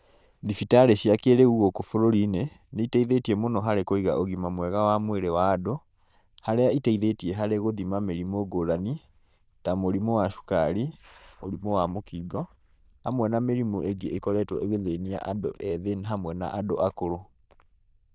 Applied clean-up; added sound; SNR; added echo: neural diffusion model UNIVERSE++.